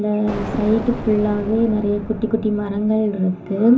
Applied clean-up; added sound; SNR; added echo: none; Explosion; 11 dB; reverberation time 0.3 s.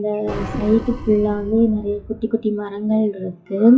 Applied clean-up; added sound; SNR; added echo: classical method WPE with log-MMSE.